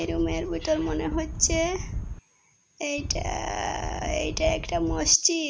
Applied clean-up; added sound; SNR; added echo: none; Wind; 5 dB; none.